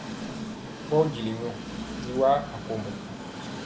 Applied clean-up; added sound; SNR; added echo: none; Train; 7 dB; none.